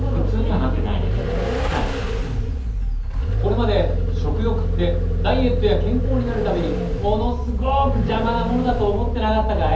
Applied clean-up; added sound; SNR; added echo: none; Vehicle; -3 dB; reverberation time 0.5 s.